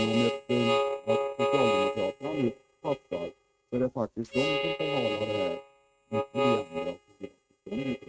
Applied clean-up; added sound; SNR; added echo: neural mask model RNNoise.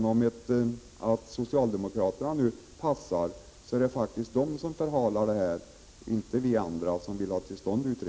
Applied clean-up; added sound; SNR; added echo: none; none; none; none.